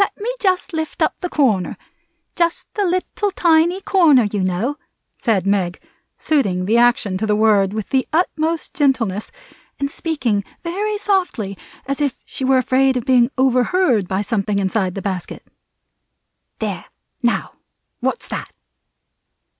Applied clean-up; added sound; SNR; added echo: none; none; none; none.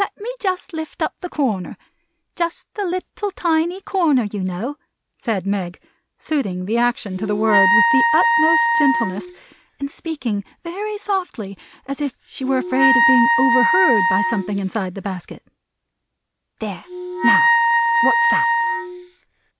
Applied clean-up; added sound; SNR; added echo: none; Wind instrument, woodwind instrument; -4 dB; none.